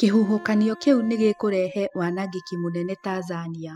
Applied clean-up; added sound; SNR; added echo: classical method spectral subtraction.